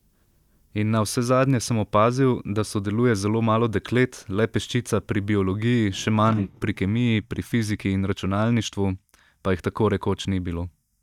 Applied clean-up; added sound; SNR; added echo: neural mask model DeepFilterNet 3.